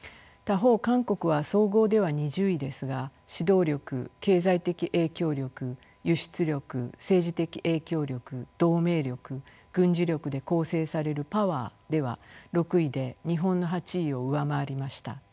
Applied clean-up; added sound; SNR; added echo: none; none; none; none.